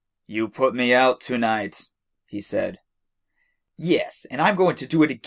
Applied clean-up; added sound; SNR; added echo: none; none; none; none.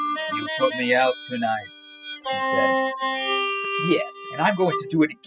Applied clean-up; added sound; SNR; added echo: classical method spectral subtraction.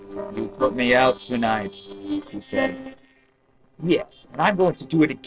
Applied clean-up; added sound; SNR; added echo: neural separator model SepFormer DNS4.